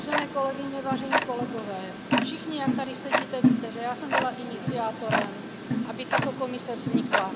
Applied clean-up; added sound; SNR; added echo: none; Tick-tock; -4 dB; none.